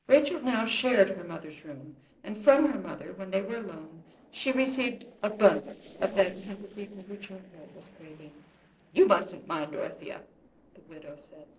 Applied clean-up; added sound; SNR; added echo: neural separator model SepFormer DNS4.